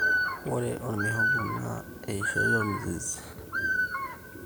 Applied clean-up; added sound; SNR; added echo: none; Bird; -3 dB; none.